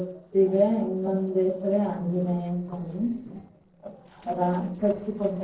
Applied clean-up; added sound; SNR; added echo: neural separator model SepFormer DNS4.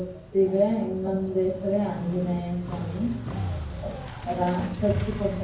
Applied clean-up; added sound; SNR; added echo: none; Motorcycle; 8 dB; reverberation time 0.9 s.